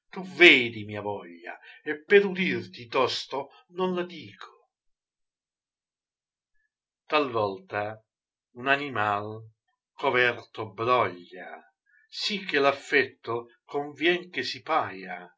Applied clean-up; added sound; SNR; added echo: none; none; none; none.